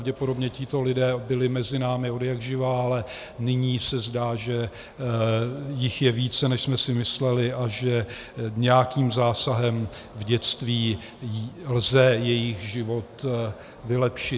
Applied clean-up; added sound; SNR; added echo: none; none; none; none.